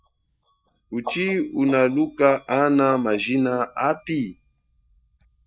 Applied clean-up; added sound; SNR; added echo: neural mask model DeepFilterNet 3.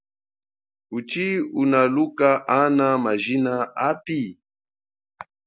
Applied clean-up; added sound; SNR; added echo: none; none; none; none.